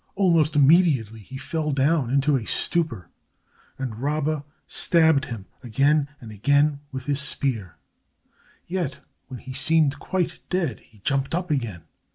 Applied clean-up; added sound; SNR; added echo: none; none; none; none.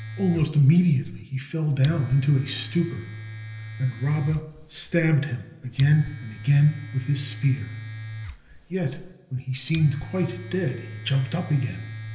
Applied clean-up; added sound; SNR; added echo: none; Domestic sounds, home sounds; 13 dB; reverberation time 1.4 s.